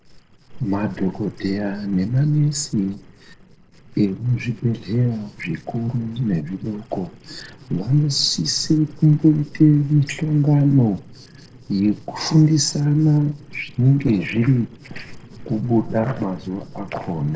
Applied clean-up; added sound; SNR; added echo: neural separator model SepFormer DNS4.